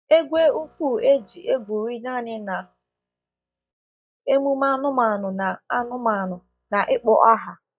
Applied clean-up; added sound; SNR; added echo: neural mask model DeepFilterNet 3.